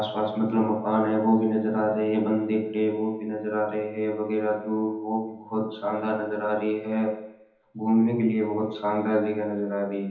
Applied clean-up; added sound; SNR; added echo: none; none; none; reverberation time 1.3 s.